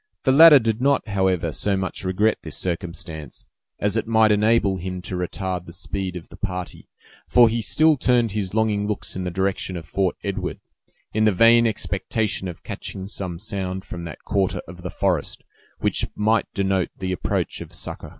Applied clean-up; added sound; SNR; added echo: none; none; none; none.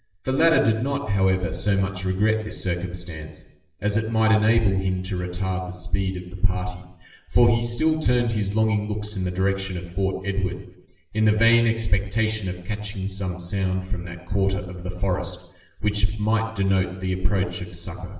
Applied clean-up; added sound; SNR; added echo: none; none; none; reverberation time 0.8 s.